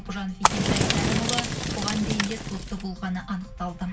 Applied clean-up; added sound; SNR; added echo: none; Fire; -5 dB; reverberation time 0.2 s.